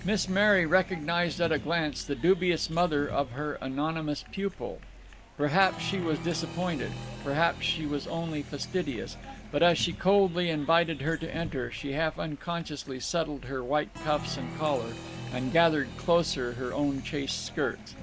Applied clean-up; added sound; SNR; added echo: none; Applause; 14 dB; none.